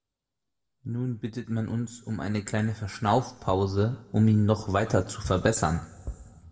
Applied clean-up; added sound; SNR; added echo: none; none; none; reverberation time 1.0 s.